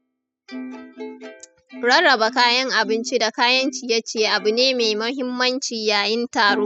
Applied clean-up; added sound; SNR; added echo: classical method spectral subtraction.